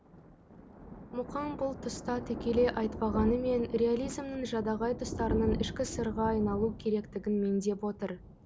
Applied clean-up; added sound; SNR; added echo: none; Thunder; 8 dB; none.